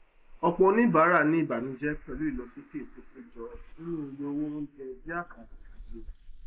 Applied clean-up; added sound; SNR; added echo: neural mask model Resemble Enhance denoiser.